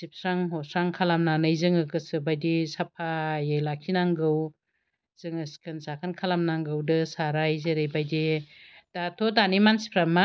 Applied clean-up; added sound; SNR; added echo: none; none; none; none.